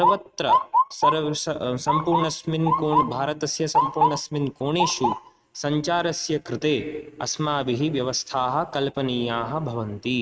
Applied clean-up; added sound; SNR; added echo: neural mask model RNNoise.